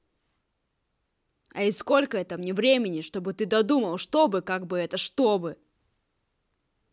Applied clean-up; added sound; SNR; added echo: none; none; none; none.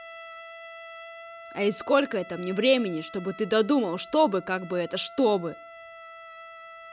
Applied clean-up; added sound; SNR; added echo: none; Trumpet; 17 dB; none.